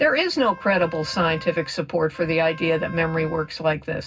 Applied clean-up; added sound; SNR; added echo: none; Wind instrument, woodwind instrument; 18 dB; reverberation time 0.4 s.